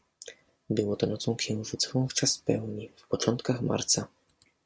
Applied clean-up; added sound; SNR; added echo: none; none; none; none.